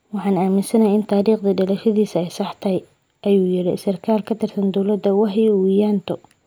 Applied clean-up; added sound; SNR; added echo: none; none; none; none.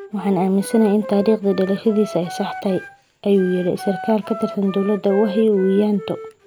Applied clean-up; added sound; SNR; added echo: none; Wind instrument, woodwind instrument; 14 dB; none.